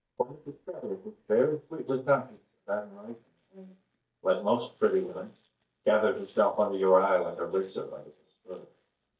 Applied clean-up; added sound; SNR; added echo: neural mask model DeepFilterNet 3.